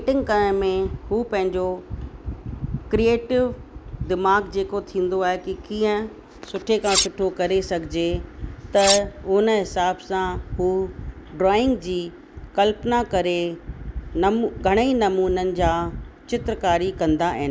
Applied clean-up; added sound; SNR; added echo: none; Cutlery, silverware; 2 dB; none.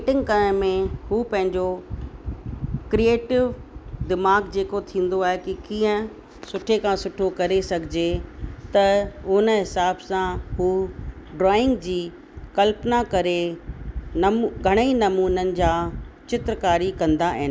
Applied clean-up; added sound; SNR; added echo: none; none; none; none.